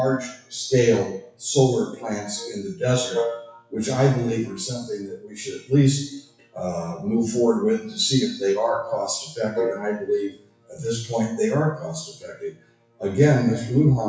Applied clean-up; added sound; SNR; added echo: classical method WPE with log-MMSE.